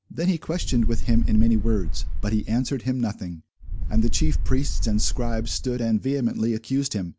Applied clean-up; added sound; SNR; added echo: none; Wind; -4 dB; none.